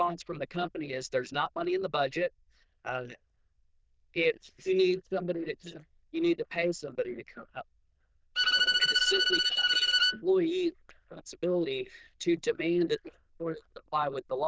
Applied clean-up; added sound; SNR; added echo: neural diffusion model UNIVERSE++.